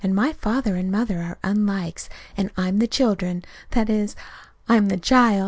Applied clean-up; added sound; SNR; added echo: none; none; none; none.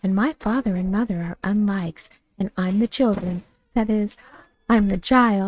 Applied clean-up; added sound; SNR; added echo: neural mask model RNNoise.